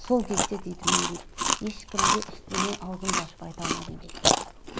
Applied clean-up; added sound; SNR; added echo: none; Chewing, mastication; -5 dB; none.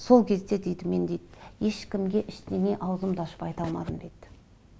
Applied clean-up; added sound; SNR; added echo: none; none; none; none.